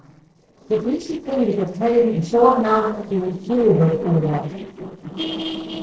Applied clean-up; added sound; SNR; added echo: neural separator model SepFormer DNS4.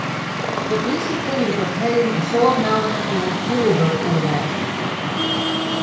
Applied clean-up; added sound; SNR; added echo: none; Traffic noise, roadway noise; 1 dB; reverberation time 0.6 s.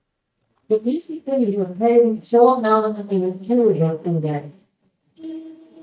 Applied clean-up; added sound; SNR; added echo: neural mask model DeepFilterNet 3.